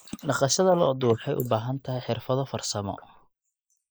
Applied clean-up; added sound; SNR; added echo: neural mask model Resemble Enhance denoiser.